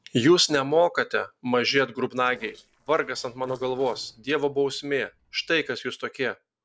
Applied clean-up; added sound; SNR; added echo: neural separator model SepFormer DNS4.